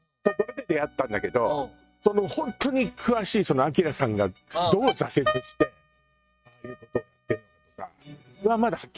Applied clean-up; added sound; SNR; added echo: neural mask model RNNoise.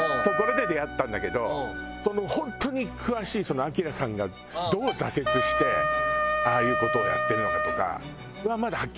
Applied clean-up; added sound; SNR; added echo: none; Wind instrument, woodwind instrument; 1 dB; none.